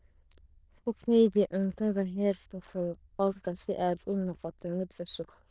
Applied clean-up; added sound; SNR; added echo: neural diffusion model UNIVERSE++.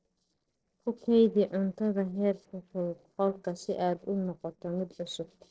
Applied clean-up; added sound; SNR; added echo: neural separator model SepFormer DNS4.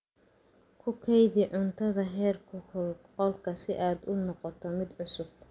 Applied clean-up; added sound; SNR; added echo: none; none; none; none.